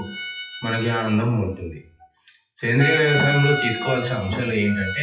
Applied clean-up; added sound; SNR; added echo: classical method WPE with log-MMSE.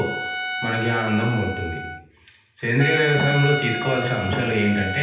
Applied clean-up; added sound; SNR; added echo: none; Trumpet; 6 dB; reverberation time 0.9 s.